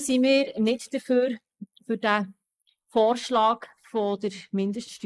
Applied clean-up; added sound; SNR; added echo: neural mask model Resemble Enhance denoiser.